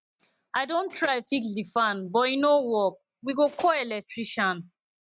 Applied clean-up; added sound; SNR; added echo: neural mask model RNNoise.